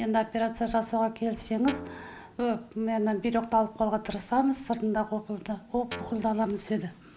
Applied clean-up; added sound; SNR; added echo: none; Guitar; 14 dB; none.